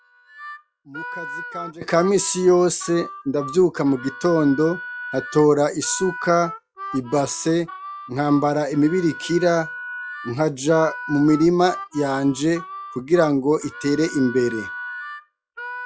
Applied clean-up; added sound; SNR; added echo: classical method log-MMSE.